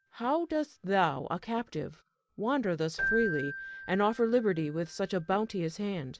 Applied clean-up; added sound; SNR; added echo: none; Keyboard (musical); 11 dB; none.